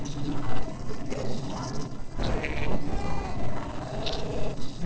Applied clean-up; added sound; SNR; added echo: neural separator model SepFormer DNS4.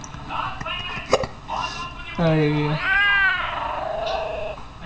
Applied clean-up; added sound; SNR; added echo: none; Meow; -3 dB; reverberation time 0.4 s.